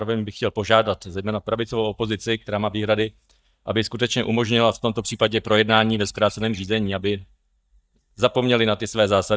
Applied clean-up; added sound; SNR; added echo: neural mask model DeepFilterNet 3.